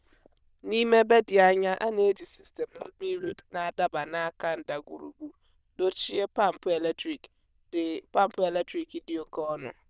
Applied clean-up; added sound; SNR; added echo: neural diffusion model UNIVERSE++.